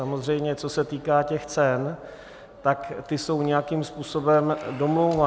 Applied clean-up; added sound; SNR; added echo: none; none; none; none.